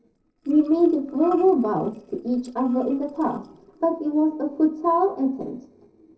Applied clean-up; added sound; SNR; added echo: neural separator model SepFormer DNS4.